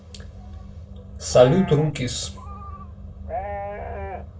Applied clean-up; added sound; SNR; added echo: none; Livestock, farm animals, working animals; 11 dB; reverberation time 0.2 s.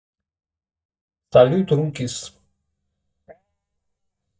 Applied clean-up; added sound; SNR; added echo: neural mask model DeepFilterNet 3.